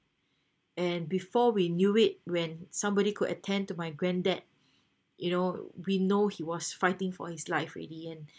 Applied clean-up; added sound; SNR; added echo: none; none; none; none.